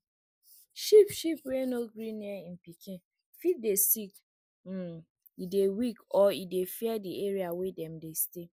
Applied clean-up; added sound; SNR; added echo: neural mask model Resemble Enhance denoiser.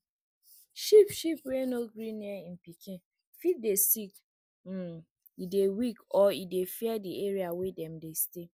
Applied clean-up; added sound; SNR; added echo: none; none; none; none.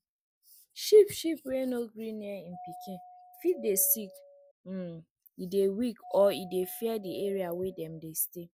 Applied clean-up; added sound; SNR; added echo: none; Doorbell; 17 dB; none.